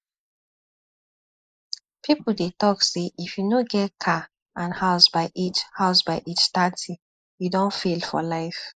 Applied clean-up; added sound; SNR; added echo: neural mask model Resemble Enhance denoiser.